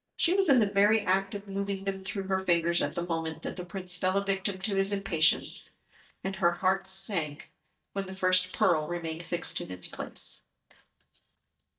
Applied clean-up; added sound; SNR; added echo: neural mask model DeepFilterNet 3.